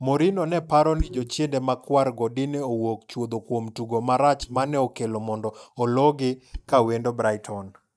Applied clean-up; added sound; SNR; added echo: neural mask model DeepFilterNet 3.